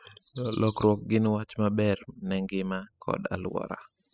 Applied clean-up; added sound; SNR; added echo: classical method spectral subtraction.